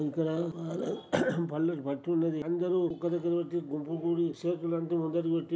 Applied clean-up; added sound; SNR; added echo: none; none; none; none.